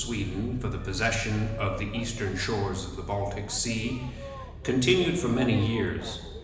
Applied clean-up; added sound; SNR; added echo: none; Boat, Water vehicle; 9 dB; reverberation time 1.0 s.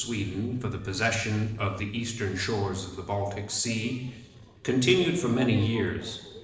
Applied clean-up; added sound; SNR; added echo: neural separator model SepFormer DNS4.